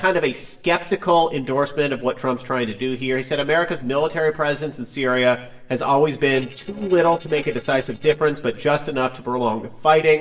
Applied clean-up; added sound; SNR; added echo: neural separator model SepFormer DNS4.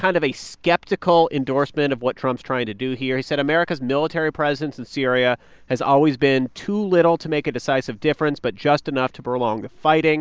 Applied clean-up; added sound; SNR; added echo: none; none; none; none.